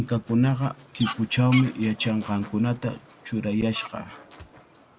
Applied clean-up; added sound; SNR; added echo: none; Fowl; 15 dB; none.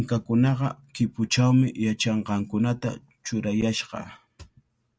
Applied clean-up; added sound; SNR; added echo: none; none; none; none.